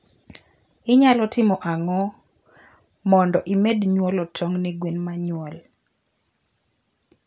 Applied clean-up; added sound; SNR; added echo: none; none; none; none.